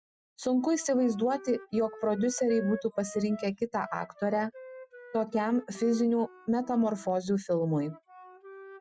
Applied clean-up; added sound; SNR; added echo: classical method Wiener filter.